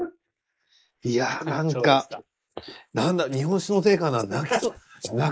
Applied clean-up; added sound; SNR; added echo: neural mask model Resemble Enhance denoiser.